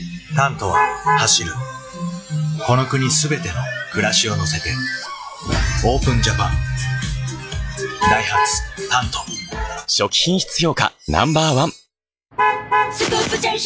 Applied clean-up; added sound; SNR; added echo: classical method log-MMSE.